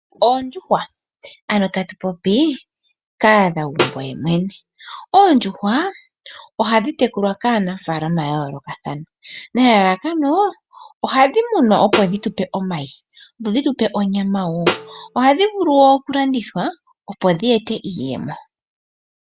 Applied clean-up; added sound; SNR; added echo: none; Snare drum; 7 dB; none.